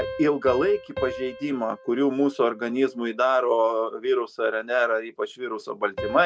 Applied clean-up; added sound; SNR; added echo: none; Piano; 14 dB; none.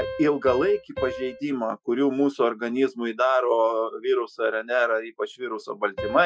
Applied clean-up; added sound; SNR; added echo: classical method Wiener filter.